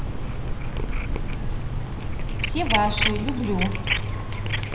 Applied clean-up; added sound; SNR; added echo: none; Cat; -5 dB; reverberation time 0.9 s.